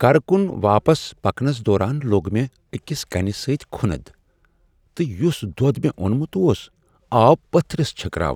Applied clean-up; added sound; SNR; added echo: none; none; none; none.